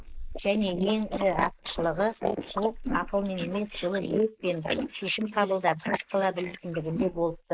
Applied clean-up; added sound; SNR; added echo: neural mask model Resemble Enhance denoiser.